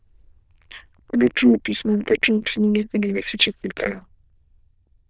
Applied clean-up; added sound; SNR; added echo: neural diffusion model UNIVERSE++.